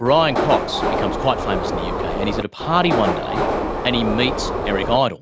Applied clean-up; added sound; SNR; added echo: none; Subway, metro, underground; 1 dB; none.